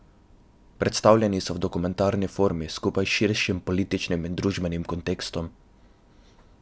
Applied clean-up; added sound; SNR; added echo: none; none; none; none.